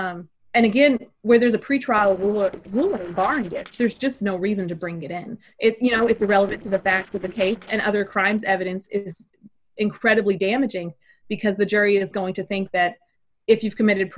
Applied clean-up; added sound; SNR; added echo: neural separator model SepFormer DNS4.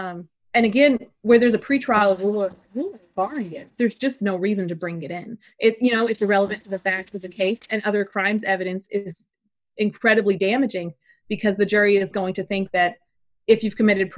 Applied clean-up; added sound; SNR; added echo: neural mask model DeepFilterNet 3.